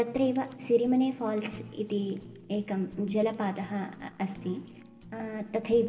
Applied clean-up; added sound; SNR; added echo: none; Fire; 19 dB; reverberation time 2.8 s.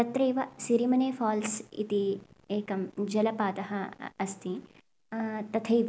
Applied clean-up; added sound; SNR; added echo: none; none; none; none.